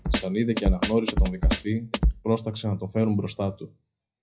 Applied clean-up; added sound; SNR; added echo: classical method WPE with log-MMSE.